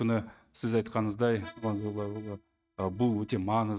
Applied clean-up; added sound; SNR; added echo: neural mask model RNNoise.